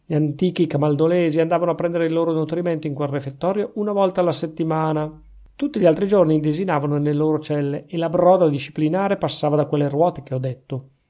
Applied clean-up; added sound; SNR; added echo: none; none; none; none.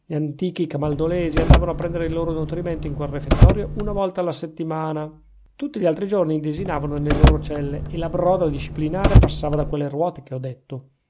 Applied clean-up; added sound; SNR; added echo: none; Car; -5 dB; none.